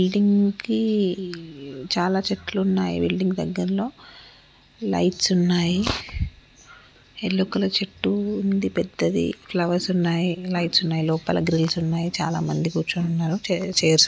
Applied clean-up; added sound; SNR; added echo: none; none; none; none.